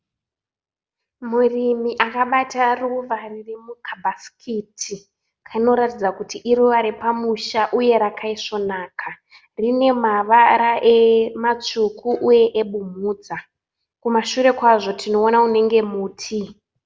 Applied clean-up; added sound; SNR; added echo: none; none; none; none.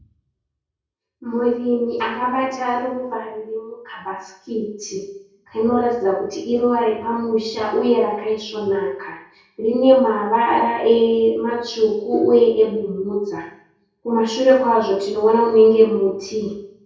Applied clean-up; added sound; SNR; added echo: none; none; none; reverberation time 0.6 s.